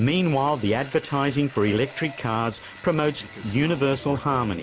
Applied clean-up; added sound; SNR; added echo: none; Sawing; 20 dB; none.